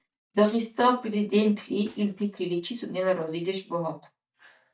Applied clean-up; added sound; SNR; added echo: neural mask model DeepFilterNet 3.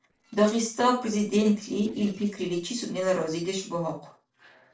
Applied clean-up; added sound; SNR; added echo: neural separator model SepFormer DNS4.